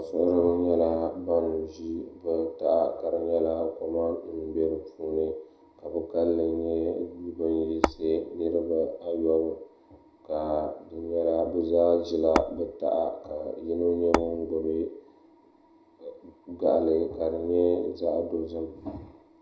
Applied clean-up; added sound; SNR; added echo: none; Tap / Hammer; 1 dB; reverberation time 0.5 s.